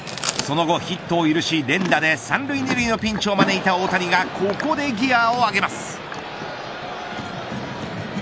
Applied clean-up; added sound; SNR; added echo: none; Chewing, mastication; 11 dB; none.